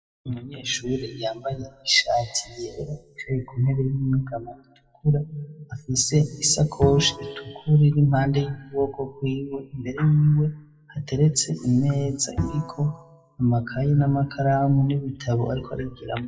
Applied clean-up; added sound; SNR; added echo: classical method WPE with log-MMSE.